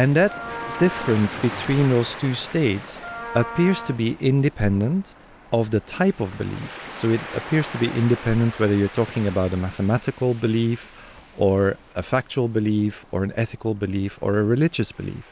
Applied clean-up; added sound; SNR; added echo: none; Wind instrument, woodwind instrument + Waves, surf; 15 dB; none.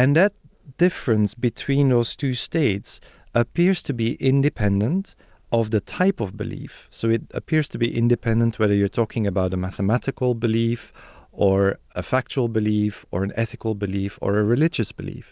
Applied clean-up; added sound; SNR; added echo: none; none; none; none.